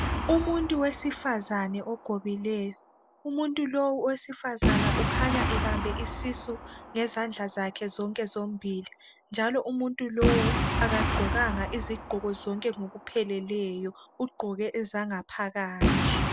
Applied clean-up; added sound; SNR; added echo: none; Boom; 1 dB; none.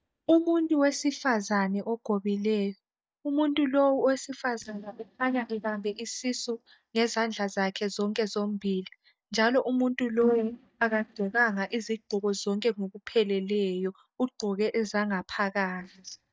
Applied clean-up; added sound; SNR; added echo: neural mask model DeepFilterNet 3.